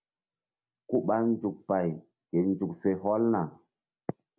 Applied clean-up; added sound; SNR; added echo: none; none; none; none.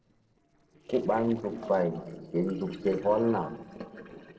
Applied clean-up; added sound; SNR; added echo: neural separator model SepFormer DNS4.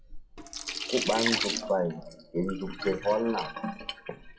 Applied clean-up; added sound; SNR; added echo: classical method WPE with log-MMSE.